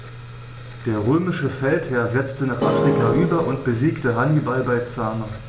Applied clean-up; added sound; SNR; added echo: none; Keyboard (musical); 0 dB; none.